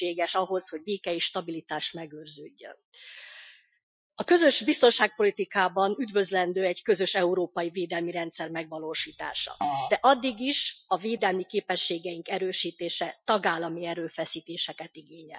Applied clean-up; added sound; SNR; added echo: classical method Wiener filter.